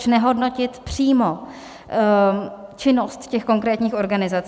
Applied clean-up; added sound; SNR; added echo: none; none; none; none.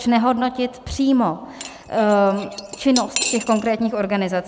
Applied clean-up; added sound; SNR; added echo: none; Cutlery, silverware / Dishes, pots, and pans; 9 dB; none.